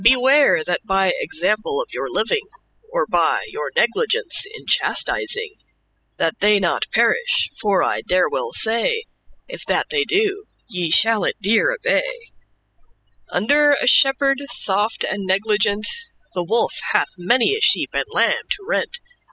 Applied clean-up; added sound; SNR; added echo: classical method spectral subtraction.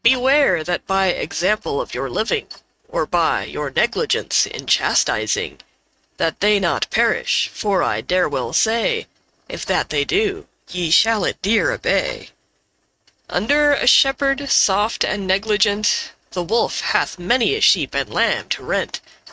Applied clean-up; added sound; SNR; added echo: neural mask model RNNoise.